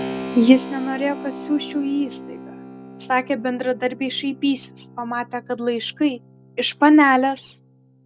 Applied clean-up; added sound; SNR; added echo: none; Keyboard (musical); 14 dB; none.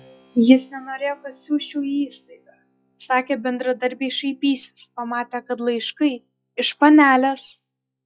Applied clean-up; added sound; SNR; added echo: classical method log-MMSE.